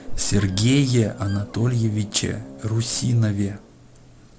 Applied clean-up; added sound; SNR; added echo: none; Squeak; 12 dB; none.